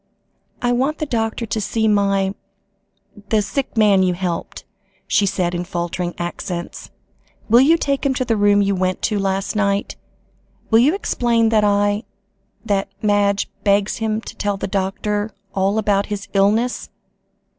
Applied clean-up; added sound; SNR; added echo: none; none; none; none.